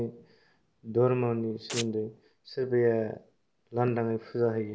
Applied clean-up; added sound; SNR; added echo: none; Domestic sounds, home sounds; 11 dB; none.